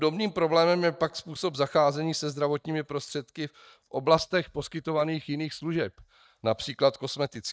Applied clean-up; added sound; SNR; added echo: neural mask model DeepFilterNet 3.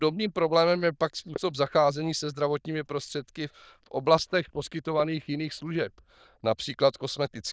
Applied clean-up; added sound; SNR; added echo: neural diffusion model UNIVERSE++.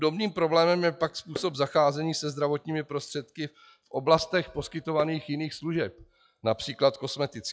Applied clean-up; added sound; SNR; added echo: classical method log-MMSE.